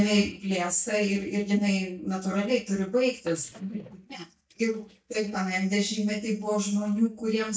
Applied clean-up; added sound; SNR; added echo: neural mask model DeepFilterNet 3.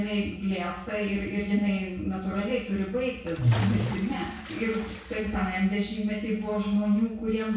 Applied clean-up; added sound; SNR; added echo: none; Bathtub (filling or washing) / Splash, splatter; 18 dB; reverberation time 0.6 s.